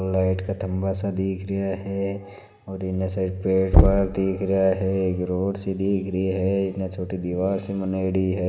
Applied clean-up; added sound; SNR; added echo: none; Knock; -1 dB; none.